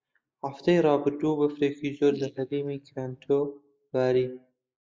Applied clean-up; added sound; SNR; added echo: neural mask model Resemble Enhance denoiser.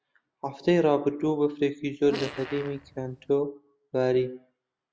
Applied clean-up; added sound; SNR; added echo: none; Fart; 13 dB; none.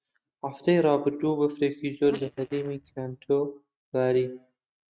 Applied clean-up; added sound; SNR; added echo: neural mask model RNNoise.